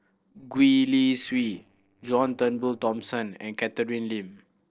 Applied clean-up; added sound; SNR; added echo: neural separator model SepFormer DNS4.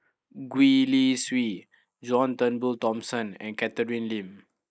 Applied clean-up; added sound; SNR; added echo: neural mask model Resemble Enhance denoiser.